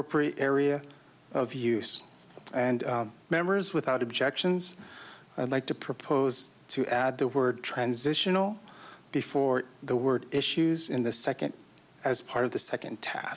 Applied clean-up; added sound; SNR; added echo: none; none; none; none.